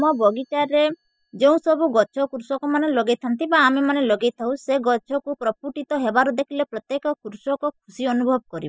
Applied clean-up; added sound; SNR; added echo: classical method spectral subtraction.